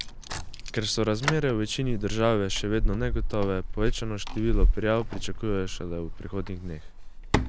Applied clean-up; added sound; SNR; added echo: none; Keys jangling; -1 dB; none.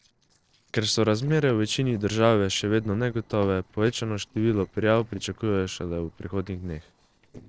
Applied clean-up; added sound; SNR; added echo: neural separator model SepFormer DNS4.